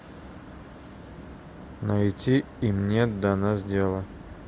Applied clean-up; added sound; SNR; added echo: none; none; none; none.